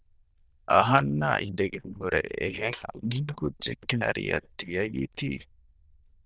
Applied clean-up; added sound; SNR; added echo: neural diffusion model UNIVERSE++.